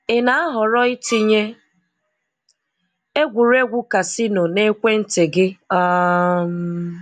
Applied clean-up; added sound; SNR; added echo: none; Bowed string instrument; 16 dB; none.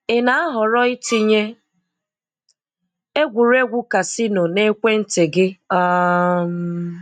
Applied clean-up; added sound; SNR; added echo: neural mask model RNNoise.